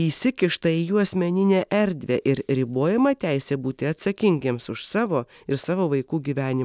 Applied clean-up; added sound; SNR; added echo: none; none; none; none.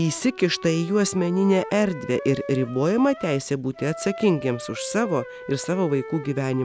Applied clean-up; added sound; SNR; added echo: none; Wind instrument, woodwind instrument; 14 dB; none.